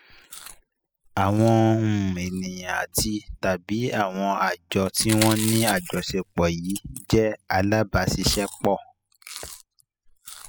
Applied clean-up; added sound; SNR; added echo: classical method spectral subtraction.